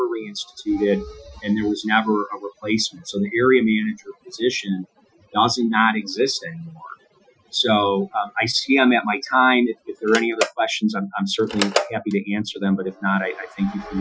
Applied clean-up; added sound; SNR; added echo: classical method Wiener filter.